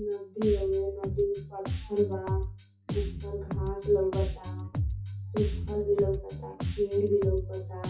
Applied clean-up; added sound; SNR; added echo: classical method WPE with log-MMSE.